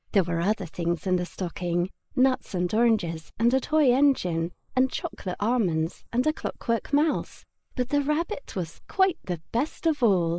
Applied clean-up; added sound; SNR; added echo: neural mask model Resemble Enhance denoiser.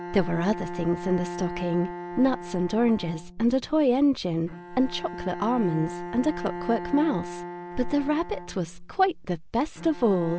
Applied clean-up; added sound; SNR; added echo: none; Bowed string instrument; 11 dB; none.